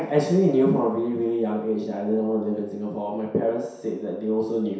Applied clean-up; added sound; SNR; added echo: none; none; none; reverberation time 0.7 s.